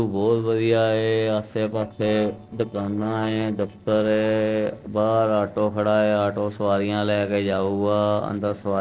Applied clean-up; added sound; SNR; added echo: neural separator model SepFormer DNS4.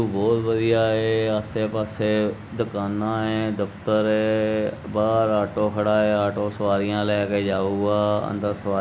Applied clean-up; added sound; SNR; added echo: none; none; none; none.